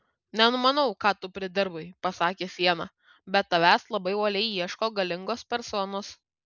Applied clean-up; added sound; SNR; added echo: none; none; none; none.